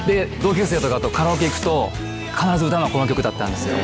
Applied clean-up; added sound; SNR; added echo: none; Writing; 14 dB; none.